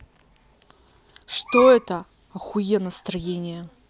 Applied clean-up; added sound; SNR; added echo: none; none; none; none.